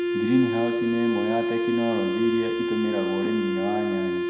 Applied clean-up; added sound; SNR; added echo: none; Wind instrument, woodwind instrument; -1 dB; reverberation time 0.7 s.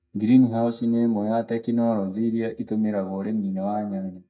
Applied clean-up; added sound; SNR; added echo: neural mask model DeepFilterNet 3.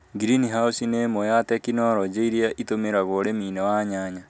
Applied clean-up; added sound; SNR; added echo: none; none; none; none.